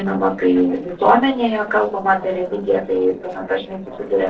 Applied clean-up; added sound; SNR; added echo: neural separator model SepFormer DNS4.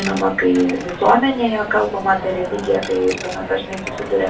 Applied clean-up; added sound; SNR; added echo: none; Coin (dropping); 11 dB; reverberation time 0.2 s.